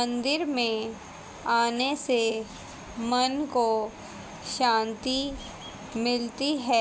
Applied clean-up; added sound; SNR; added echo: none; none; none; none.